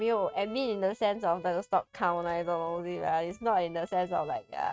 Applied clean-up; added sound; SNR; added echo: neural mask model RNNoise.